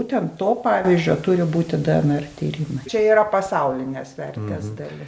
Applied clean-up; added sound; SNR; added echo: none; none; none; none.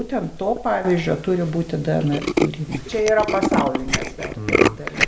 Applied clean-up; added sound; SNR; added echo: none; Tools; 2 dB; none.